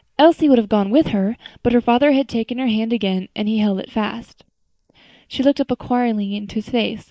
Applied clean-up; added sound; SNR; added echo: neural mask model Resemble Enhance denoiser.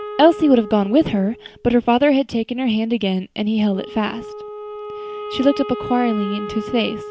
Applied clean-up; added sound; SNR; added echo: none; Wind instrument, woodwind instrument; 13 dB; none.